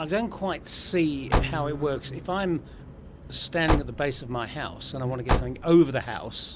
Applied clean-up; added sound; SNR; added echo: none; Car; 3 dB; none.